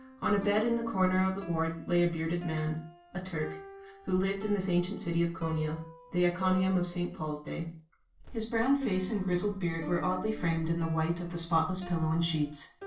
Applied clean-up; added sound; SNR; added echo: none; Piano; 16 dB; reverberation time 0.3 s.